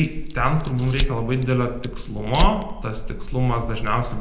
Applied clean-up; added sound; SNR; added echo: none; Fire; 2 dB; reverberation time 0.8 s.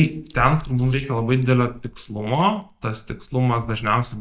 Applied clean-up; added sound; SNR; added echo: neural mask model DeepFilterNet 3.